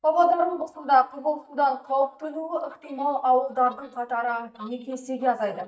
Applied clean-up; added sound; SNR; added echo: neural mask model DeepFilterNet 3.